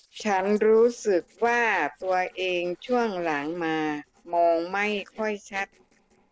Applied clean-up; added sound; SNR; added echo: neural separator model SepFormer DNS4.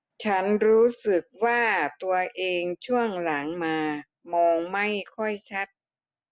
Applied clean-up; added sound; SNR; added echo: none; none; none; none.